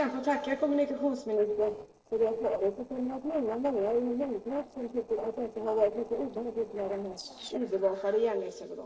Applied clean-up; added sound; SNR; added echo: neural separator model SepFormer DNS4.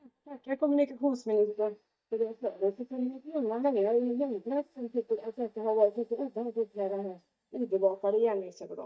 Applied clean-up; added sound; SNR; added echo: neural mask model DeepFilterNet 3.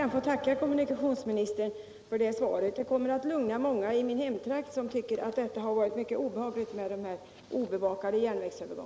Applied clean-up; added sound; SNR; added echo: none; none; none; none.